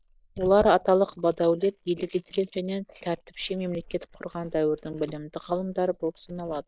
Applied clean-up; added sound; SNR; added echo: neural mask model Resemble Enhance denoiser.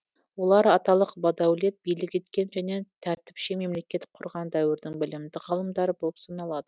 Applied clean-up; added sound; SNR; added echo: none; none; none; none.